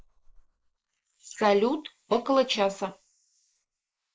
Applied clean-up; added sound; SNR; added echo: neural mask model Resemble Enhance denoiser.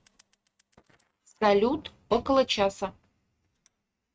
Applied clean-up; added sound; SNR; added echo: neural mask model RNNoise.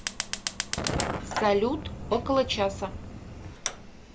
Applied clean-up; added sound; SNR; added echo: none; Fire; 4 dB; none.